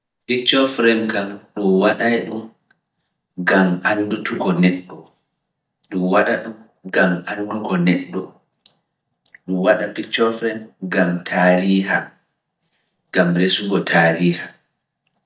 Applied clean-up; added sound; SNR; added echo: neural mask model DeepFilterNet 3.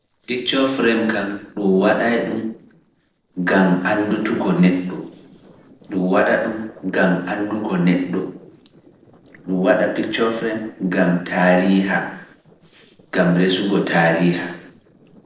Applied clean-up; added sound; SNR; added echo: neural separator model SepFormer DNS4.